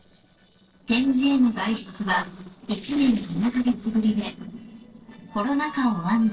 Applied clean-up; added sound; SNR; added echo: neural separator model SepFormer DNS4.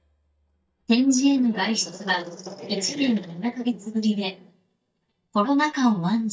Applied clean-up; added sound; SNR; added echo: neural mask model DeepFilterNet 3.